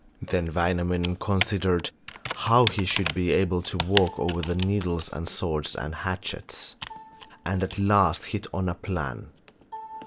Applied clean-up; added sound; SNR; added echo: none; Computer keyboard; 11 dB; none.